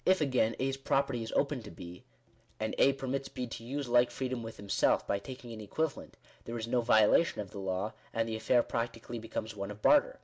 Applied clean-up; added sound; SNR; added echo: none; none; none; none.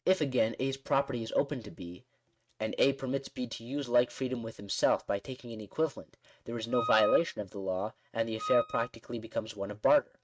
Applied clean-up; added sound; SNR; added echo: neural mask model RNNoise.